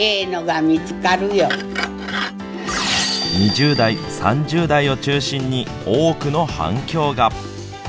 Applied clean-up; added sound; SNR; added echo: none; Glass; 11 dB; none.